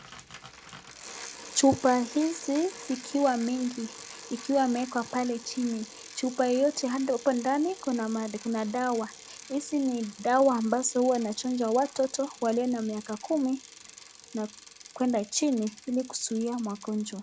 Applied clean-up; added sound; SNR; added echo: none; Bicycle; 17 dB; none.